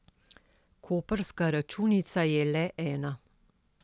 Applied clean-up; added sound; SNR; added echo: none; none; none; none.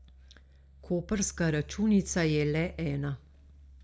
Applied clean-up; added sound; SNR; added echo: neural mask model DeepFilterNet 3.